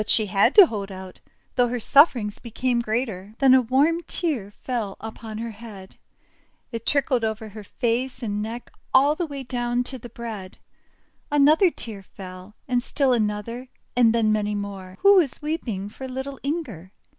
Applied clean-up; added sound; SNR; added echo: none; none; none; none.